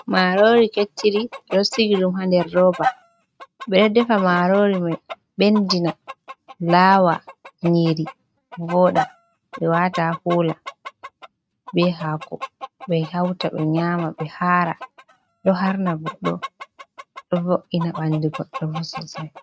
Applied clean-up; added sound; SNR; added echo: neural mask model RNNoise.